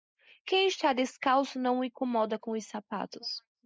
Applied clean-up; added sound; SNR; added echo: neural mask model Resemble Enhance denoiser.